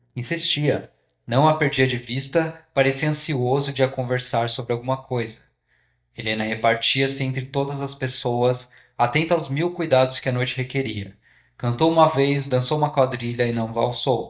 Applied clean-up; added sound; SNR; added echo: neural mask model DeepFilterNet 3.